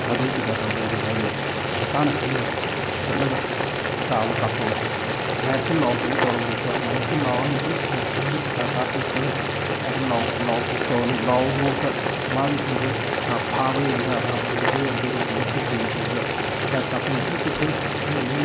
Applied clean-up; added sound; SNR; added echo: none; Boiling; -3 dB; none.